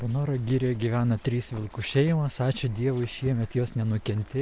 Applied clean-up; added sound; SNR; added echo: none; none; none; none.